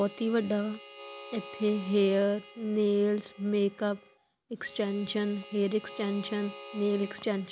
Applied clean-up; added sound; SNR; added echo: none; Harmonica; 17 dB; none.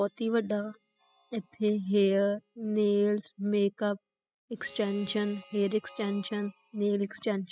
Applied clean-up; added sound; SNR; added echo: classical method spectral subtraction.